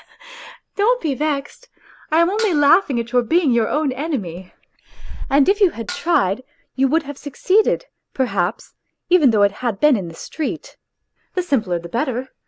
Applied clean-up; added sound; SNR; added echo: none; Dishes, pots, and pans; 15 dB; none.